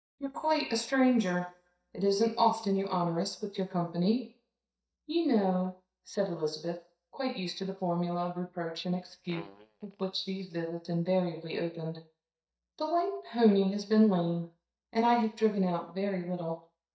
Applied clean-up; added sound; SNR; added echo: neural mask model DeepFilterNet 3.